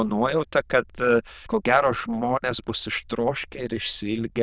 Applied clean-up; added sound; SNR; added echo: neural diffusion model UNIVERSE++.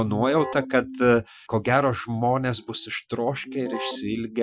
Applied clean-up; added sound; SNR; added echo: classical method Wiener filter.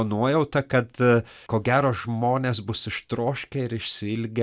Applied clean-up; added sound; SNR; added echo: none; none; none; none.